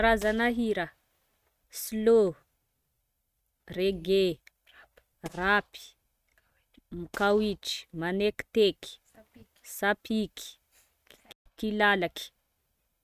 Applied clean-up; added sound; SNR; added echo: neural mask model RNNoise.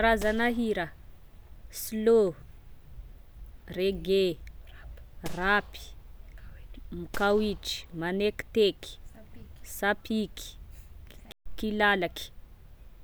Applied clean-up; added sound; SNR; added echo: none; Gunshot, gunfire; 12 dB; none.